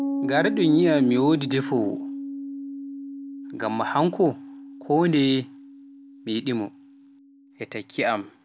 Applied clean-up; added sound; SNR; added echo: none; Piano; 8 dB; none.